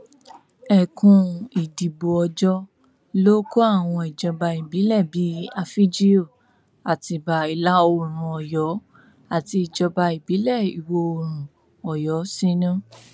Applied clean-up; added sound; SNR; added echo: none; none; none; none.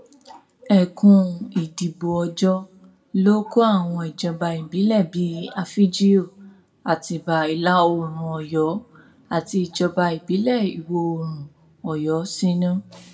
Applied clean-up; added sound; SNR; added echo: none; none; none; reverberation time 0.3 s.